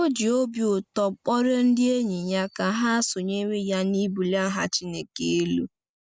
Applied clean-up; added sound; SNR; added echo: none; none; none; none.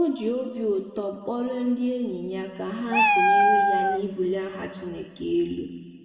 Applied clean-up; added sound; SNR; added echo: none; Meow; -4 dB; reverberation time 1.5 s.